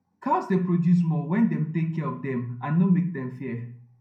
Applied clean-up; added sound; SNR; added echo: none; none; none; reverberation time 0.5 s.